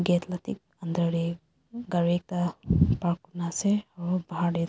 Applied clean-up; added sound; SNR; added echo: none; none; none; none.